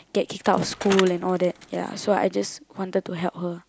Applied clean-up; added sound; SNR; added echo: none; Bicycle; 12 dB; none.